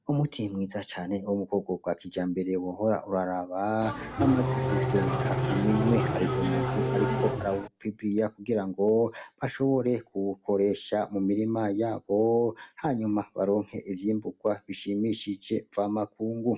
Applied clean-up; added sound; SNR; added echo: none; Race car, auto racing / Engine starting; -1 dB; none.